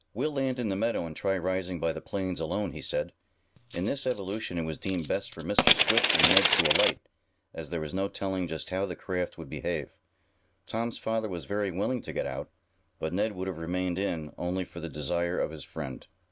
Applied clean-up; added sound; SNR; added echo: none; Coin (dropping); -3 dB; none.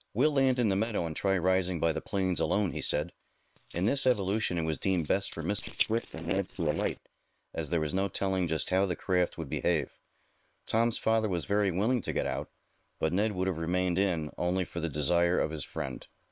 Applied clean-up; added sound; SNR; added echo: neural separator model SepFormer WHAM!.